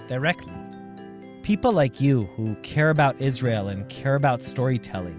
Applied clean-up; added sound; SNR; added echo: none; none; none; none.